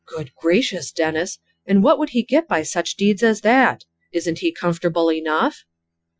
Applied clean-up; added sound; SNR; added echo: classical method Wiener filter.